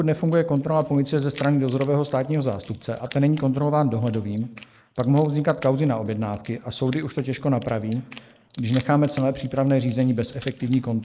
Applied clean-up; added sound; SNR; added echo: neural mask model Resemble Enhance denoiser.